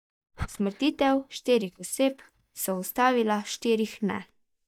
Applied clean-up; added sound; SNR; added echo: neural mask model DeepFilterNet 3.